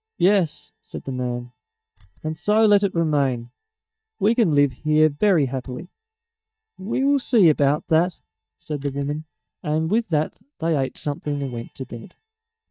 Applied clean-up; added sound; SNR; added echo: neural mask model DeepFilterNet 3.